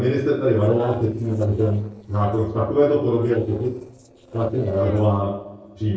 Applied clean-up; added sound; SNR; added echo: neural separator model SepFormer DNS4.